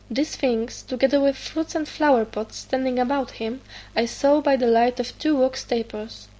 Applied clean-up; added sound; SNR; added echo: none; none; none; none.